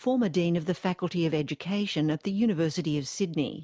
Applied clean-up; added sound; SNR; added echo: none; none; none; none.